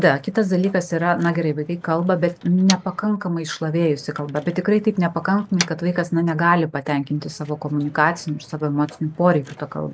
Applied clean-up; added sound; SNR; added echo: none; Motor vehicle (road); 18 dB; none.